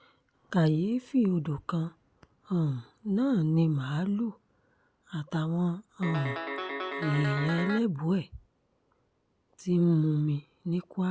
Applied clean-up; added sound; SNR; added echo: none; Guitar; 5 dB; none.